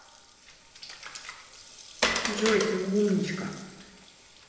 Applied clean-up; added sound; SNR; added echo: none; Water; 4 dB; reverberation time 1.0 s.